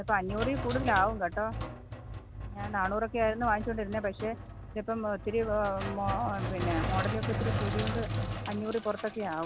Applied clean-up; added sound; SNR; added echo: none; Sink (filling or washing); 3 dB; none.